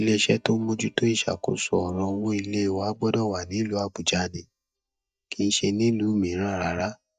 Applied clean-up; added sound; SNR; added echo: neural mask model DeepFilterNet 3.